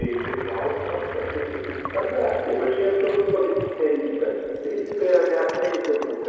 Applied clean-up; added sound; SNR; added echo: none; Sink (filling or washing) / Gurgling; 12 dB; reverberation time 2.2 s.